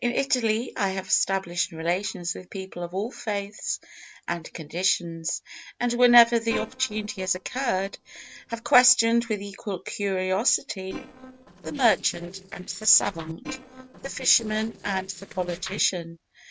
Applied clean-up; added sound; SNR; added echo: neural separator model SepFormer DNS4.